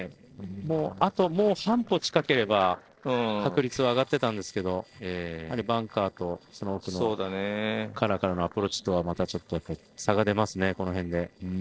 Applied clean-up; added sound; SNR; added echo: neural separator model SepFormer DNS4.